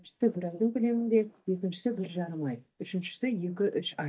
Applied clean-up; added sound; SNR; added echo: neural mask model DeepFilterNet 3.